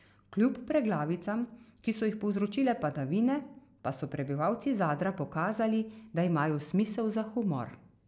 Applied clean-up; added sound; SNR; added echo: none; none; none; none.